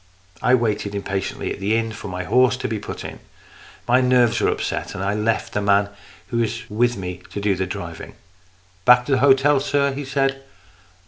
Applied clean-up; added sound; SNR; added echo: none; none; none; none.